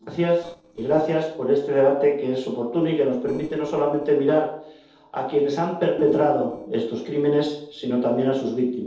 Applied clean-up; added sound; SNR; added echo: neural separator model SepFormer DNS4.